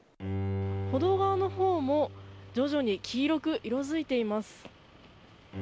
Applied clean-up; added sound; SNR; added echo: none; Bowed string instrument; 8 dB; none.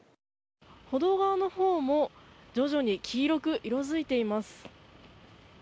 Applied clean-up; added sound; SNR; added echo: none; none; none; none.